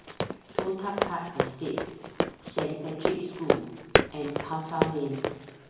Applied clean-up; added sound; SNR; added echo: none; Run; -4 dB; reverberation time 1.0 s.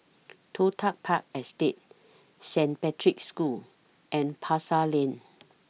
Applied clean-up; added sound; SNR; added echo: none; none; none; none.